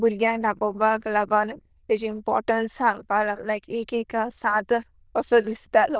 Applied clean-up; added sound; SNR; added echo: neural diffusion model UNIVERSE++.